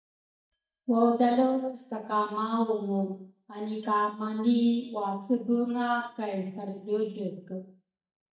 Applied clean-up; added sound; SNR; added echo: neural mask model DeepFilterNet 3.